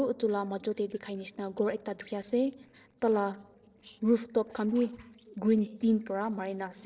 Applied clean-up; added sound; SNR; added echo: neural separator model SepFormer DNS4.